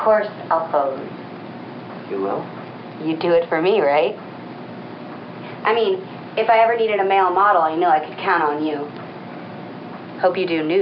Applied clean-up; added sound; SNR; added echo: none; none; none; none.